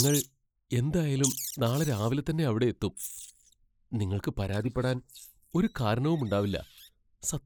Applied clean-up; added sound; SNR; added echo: neural mask model Resemble Enhance denoiser.